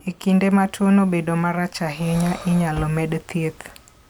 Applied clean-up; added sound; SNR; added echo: none; Engine starting + Breathing; 19 dB; none.